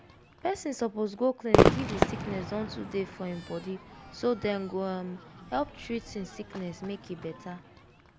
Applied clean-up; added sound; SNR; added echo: none; Crowd / Fireworks; -2 dB; none.